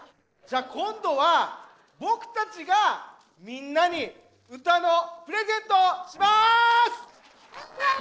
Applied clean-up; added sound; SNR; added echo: neural separator model SepFormer DNS4.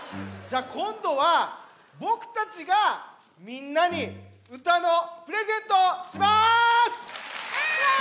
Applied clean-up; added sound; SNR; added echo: none; Bowed string instrument; 20 dB; none.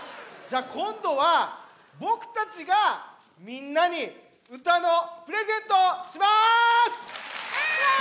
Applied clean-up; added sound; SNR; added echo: none; none; none; none.